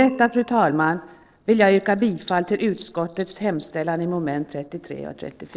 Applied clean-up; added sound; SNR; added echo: neural separator model SepFormer DNS4.